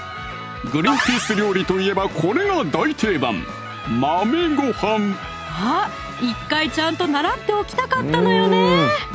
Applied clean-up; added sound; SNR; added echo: none; Wind instrument, woodwind instrument; 17 dB; none.